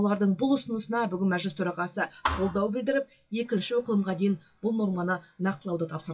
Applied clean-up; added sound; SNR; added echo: classical method WPE with log-MMSE.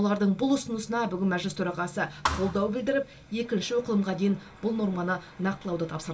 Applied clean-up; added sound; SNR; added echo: none; Thump, thud; 6 dB; reverberation time 0.2 s.